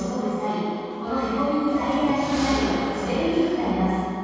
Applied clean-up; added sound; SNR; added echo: none; Subway, metro, underground / Sliding door; 9 dB; reverberation time 2.2 s.